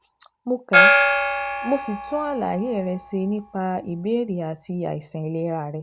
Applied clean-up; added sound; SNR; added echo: none; Gong; -2 dB; none.